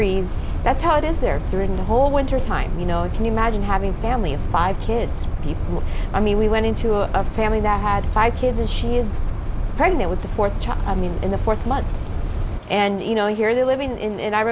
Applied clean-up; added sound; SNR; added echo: none; Cricket; 19 dB; none.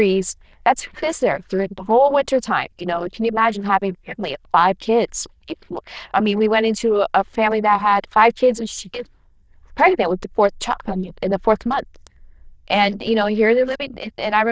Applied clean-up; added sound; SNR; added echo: neural diffusion model UNIVERSE++.